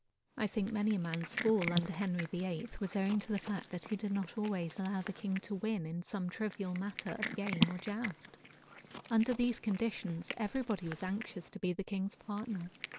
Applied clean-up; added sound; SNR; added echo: neural mask model Resemble Enhance denoiser.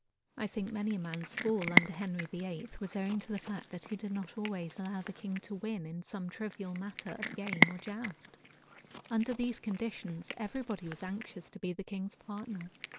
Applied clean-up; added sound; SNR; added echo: none; Cat; 1 dB; none.